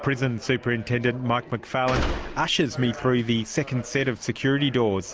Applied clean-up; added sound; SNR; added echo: none; none; none; none.